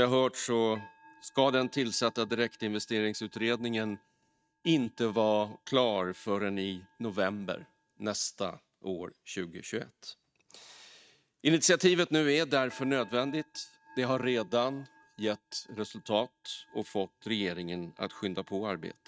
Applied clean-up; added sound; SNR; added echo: neural mask model RNNoise.